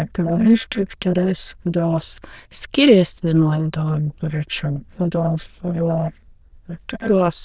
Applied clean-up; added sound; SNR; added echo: neural diffusion model UNIVERSE++.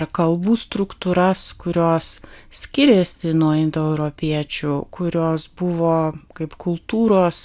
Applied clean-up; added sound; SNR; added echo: none; none; none; none.